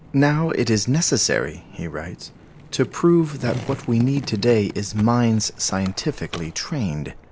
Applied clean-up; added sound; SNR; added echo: none; Skateboard; 16 dB; none.